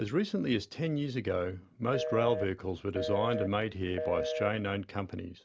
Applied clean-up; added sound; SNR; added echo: none; Telephone; 4 dB; none.